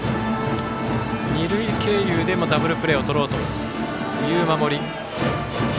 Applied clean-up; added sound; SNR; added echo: none; none; none; none.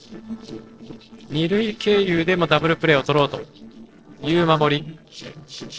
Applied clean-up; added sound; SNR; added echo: neural separator model SepFormer DNS4.